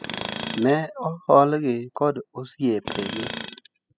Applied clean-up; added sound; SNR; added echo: classical method spectral subtraction.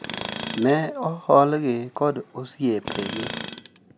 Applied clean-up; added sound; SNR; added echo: none; Tools; 12 dB; none.